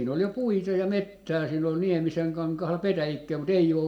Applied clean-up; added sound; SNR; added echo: none; none; none; reverberation time 0.5 s.